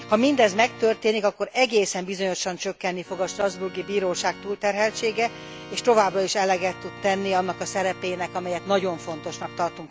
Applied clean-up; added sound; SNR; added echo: none; Organ; 17 dB; none.